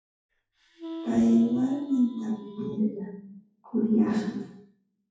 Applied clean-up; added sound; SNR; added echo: classical method WPE with log-MMSE.